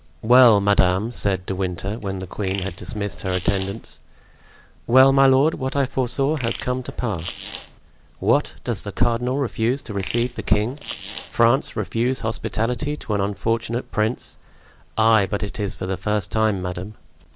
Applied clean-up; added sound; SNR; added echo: none; Fart; 15 dB; none.